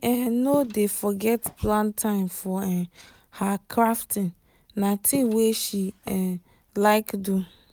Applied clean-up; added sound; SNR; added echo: none; Walk, footsteps; 19 dB; none.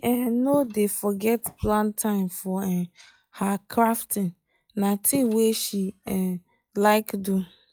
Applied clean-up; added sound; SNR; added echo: classical method log-MMSE.